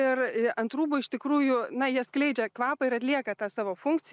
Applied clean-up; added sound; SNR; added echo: none; none; none; none.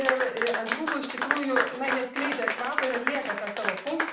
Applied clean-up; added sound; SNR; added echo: none; Applause / Clapping; 0 dB; reverberation time 0.5 s.